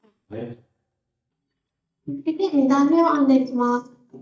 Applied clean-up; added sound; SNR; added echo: neural mask model DeepFilterNet 3.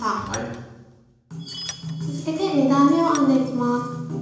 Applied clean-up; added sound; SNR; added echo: none; Tools; 19 dB; reverberation time 1.0 s.